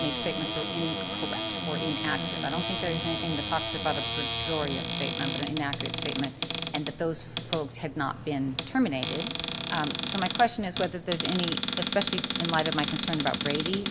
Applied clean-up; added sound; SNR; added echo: none; Cupboard open or close; -3 dB; none.